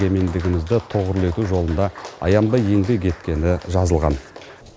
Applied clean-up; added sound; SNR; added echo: none; none; none; none.